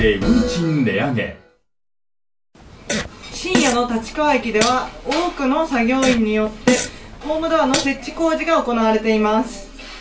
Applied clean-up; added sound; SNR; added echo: none; Fart; 6 dB; reverberation time 0.3 s.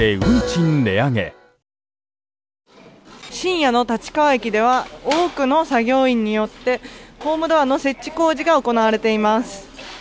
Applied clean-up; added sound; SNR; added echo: none; none; none; none.